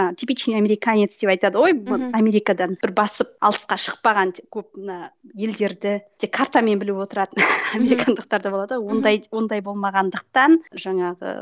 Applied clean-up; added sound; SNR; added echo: none; none; none; none.